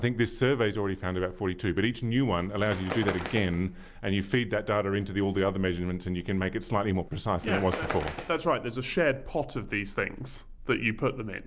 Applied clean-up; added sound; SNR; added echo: none; Bird; 11 dB; none.